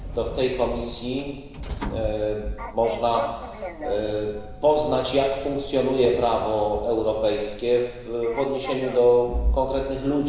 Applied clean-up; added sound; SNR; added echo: none; Sliding door; 9 dB; reverberation time 1.0 s.